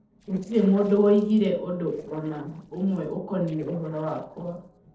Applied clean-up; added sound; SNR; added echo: neural separator model SepFormer DNS4.